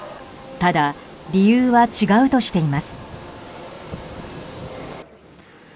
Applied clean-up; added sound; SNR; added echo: none; none; none; none.